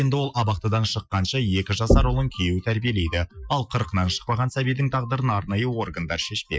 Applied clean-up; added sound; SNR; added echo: classical method Wiener filter.